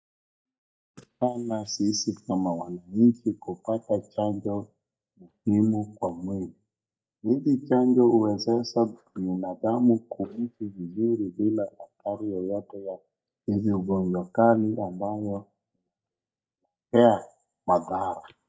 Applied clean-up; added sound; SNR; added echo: neural mask model DeepFilterNet 3.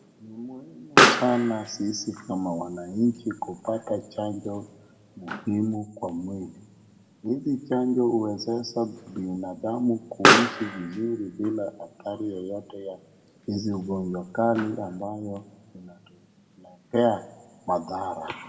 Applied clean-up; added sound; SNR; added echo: none; Explosion; 1 dB; reverberation time 1.0 s.